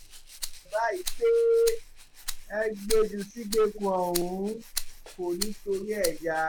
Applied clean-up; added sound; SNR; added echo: none; Rattle (instrument); 7 dB; none.